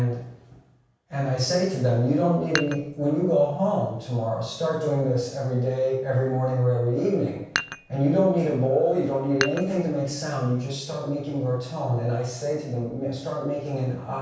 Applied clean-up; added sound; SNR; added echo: none; Dishes, pots, and pans; 9 dB; reverberation time 0.7 s.